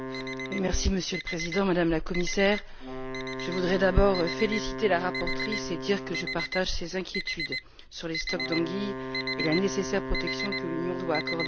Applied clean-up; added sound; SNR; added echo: none; Wind instrument, woodwind instrument + Alarm; 5 dB; none.